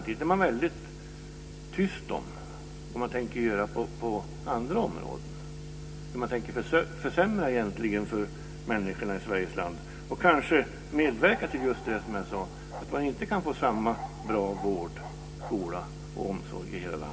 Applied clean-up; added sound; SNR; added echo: none; Bark; 14 dB; reverberation time 0.3 s.